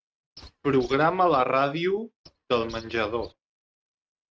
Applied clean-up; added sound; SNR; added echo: neural mask model RNNoise.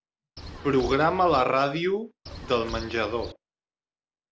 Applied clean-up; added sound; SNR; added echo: none; Bird; 12 dB; none.